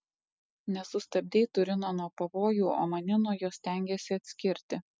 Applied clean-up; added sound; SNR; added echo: none; none; none; none.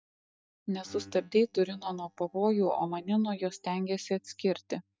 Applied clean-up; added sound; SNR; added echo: neural mask model DeepFilterNet 3.